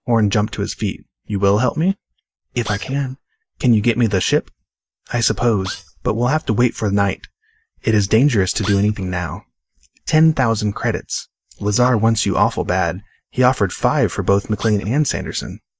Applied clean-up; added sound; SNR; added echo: neural mask model DeepFilterNet 3.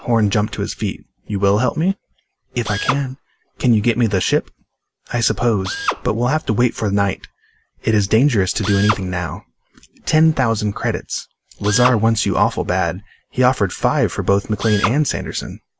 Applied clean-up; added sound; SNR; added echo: none; Drill; 13 dB; none.